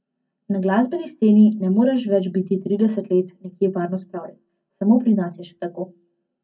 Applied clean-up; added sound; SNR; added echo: none; none; none; reverberation time 0.3 s.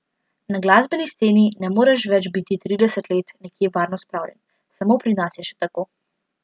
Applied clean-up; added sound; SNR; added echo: none; none; none; none.